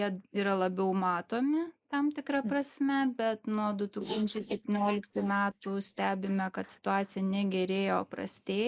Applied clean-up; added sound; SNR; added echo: neural mask model Resemble Enhance denoiser.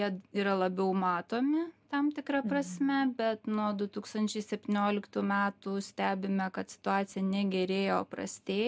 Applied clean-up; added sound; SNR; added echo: none; none; none; none.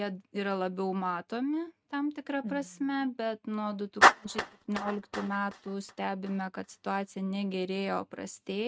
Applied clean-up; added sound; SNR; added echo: neural mask model RNNoise.